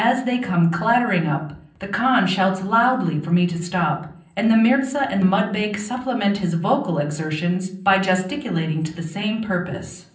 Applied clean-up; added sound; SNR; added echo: none; none; none; reverberation time 0.6 s.